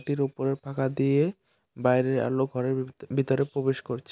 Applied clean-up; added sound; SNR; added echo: none; none; none; none.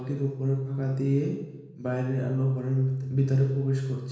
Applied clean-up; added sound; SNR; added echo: none; none; none; reverberation time 1.1 s.